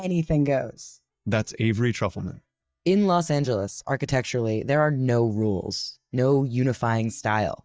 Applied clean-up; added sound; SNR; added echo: neural mask model DeepFilterNet 3.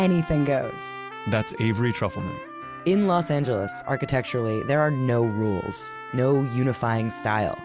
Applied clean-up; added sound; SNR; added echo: none; Trumpet; 14 dB; none.